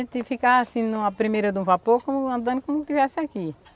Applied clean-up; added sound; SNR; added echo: none; none; none; none.